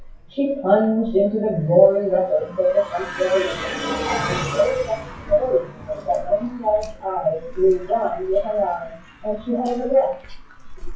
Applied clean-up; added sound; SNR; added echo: classical method WPE with log-MMSE.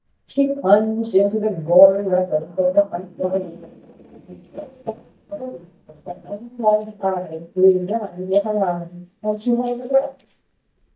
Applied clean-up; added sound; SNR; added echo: neural mask model DeepFilterNet 3.